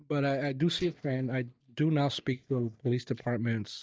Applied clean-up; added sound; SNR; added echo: neural mask model DeepFilterNet 3.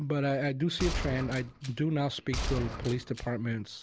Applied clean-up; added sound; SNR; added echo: none; Gunshot, gunfire; 6 dB; none.